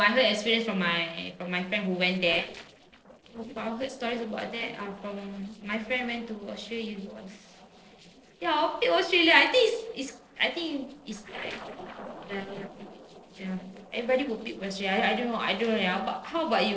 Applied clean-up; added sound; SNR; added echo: neural separator model SepFormer DNS4.